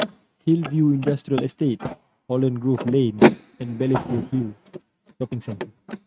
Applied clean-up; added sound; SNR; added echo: neural mask model RNNoise.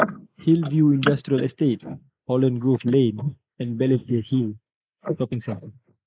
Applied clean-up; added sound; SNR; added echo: neural mask model Resemble Enhance denoiser.